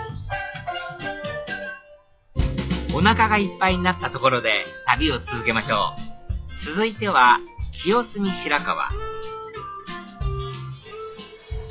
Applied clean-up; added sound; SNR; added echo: classical method log-MMSE.